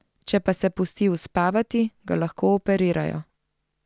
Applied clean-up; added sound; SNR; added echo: none; none; none; none.